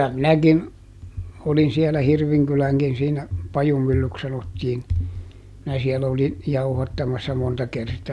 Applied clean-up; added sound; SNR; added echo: none; none; none; none.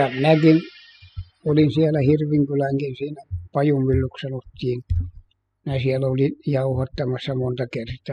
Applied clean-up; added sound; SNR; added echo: classical method spectral subtraction.